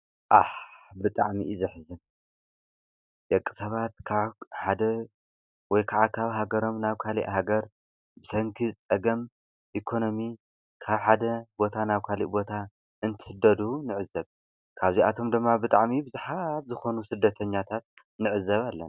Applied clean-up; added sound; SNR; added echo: none; none; none; none.